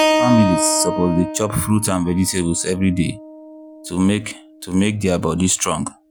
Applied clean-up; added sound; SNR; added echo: none; Keyboard (musical); 6 dB; none.